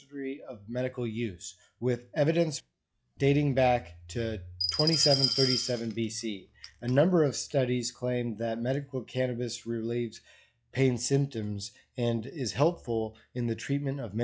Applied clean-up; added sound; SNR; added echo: classical method log-MMSE.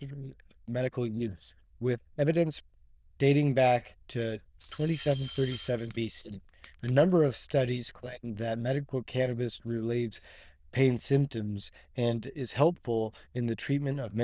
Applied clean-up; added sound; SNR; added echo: neural diffusion model UNIVERSE++.